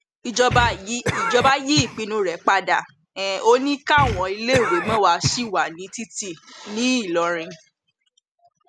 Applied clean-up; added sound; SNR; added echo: none; Cough; 7 dB; none.